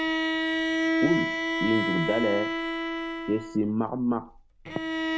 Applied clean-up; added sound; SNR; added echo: none; Bowed string instrument; -1 dB; none.